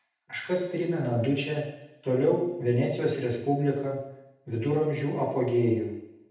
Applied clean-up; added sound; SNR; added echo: none; none; none; reverberation time 0.8 s.